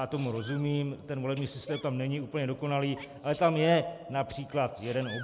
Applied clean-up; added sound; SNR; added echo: none; Sneeze; 20 dB; none.